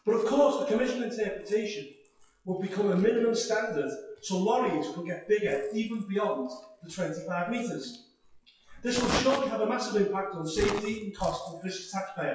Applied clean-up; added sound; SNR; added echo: classical method WPE with log-MMSE.